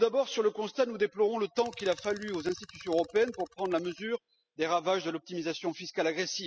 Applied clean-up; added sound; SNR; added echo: classical method spectral subtraction.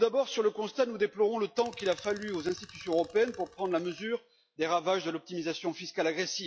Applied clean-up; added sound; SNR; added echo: classical method log-MMSE.